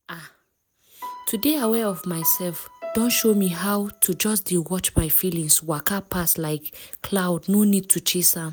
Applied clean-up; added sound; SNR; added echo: none; Piano; 16 dB; none.